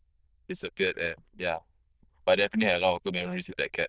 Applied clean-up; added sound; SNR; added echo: neural diffusion model UNIVERSE++.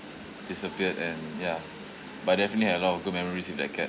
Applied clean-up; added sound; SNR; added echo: none; Engine; 19 dB; none.